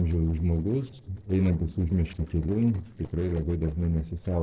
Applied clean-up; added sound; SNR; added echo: neural separator model SepFormer DNS4.